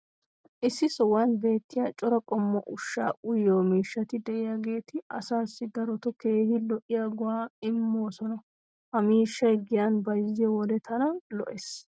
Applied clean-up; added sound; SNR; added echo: none; none; none; none.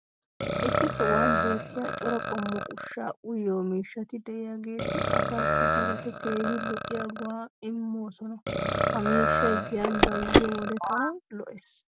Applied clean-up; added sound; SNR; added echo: none; Telephone + Burping, eructation; -4 dB; none.